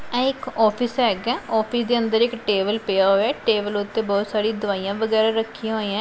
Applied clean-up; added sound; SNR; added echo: none; none; none; none.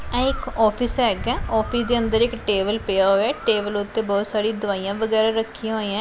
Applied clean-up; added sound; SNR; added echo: none; Bird; 12 dB; none.